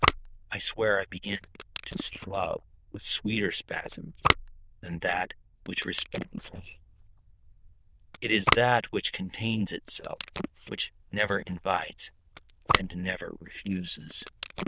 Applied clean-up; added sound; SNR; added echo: neural diffusion model UNIVERSE++.